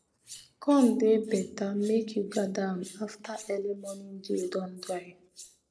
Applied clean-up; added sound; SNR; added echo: neural mask model Resemble Enhance denoiser.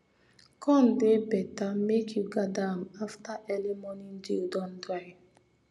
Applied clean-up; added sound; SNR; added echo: none; none; none; none.